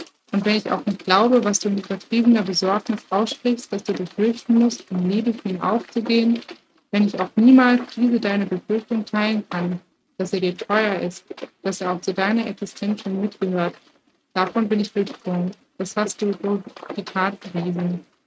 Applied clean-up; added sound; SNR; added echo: neural mask model RNNoise.